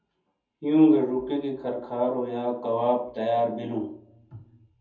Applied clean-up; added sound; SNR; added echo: none; none; none; reverberation time 0.7 s.